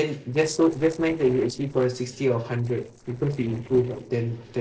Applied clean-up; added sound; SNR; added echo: neural separator model SepFormer DNS4.